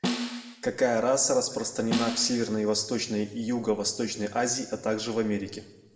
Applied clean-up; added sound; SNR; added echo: none; Snare drum; 6 dB; reverberation time 0.8 s.